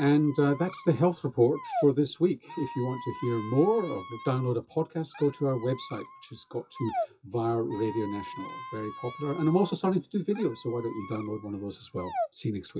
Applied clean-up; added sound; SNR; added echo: classical method WPE with log-MMSE.